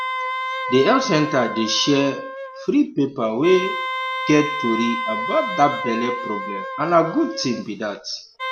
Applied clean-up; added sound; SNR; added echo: none; Wind instrument, woodwind instrument; 6 dB; none.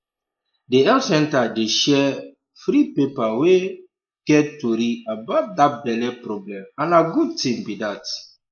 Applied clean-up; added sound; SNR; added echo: neural mask model Resemble Enhance denoiser.